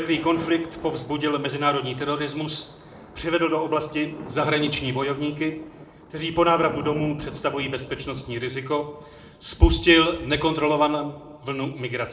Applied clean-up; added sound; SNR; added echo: none; Thunder; 19 dB; reverberation time 0.6 s.